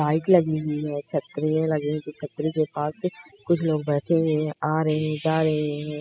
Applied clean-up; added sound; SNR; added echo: classical method spectral subtraction.